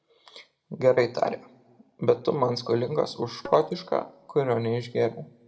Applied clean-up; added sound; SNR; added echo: none; Tabla; 18 dB; reverberation time 0.4 s.